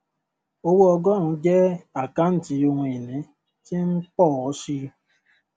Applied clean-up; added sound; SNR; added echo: none; none; none; none.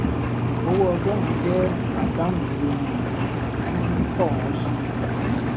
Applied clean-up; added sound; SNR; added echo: none; Engine; -4 dB; none.